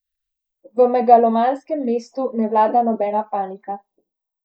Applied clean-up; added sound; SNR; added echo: neural mask model Resemble Enhance denoiser.